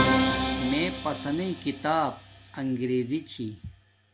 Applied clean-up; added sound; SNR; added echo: none; Musical instrument; 0 dB; none.